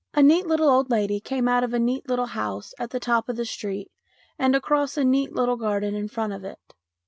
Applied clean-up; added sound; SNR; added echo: none; none; none; none.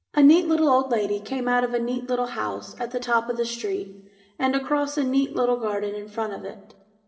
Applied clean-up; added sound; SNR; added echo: none; none; none; reverberation time 0.9 s.